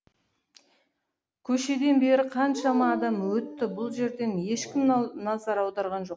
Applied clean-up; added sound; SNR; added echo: none; Dog; 12 dB; none.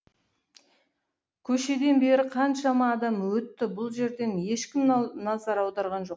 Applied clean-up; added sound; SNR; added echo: none; none; none; none.